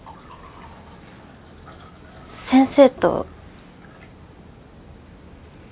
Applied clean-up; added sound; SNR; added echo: none; none; none; none.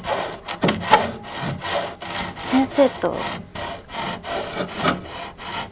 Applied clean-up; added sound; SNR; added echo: none; Sawing; -2 dB; none.